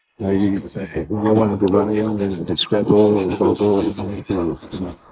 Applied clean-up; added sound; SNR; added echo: neural mask model Resemble Enhance denoiser.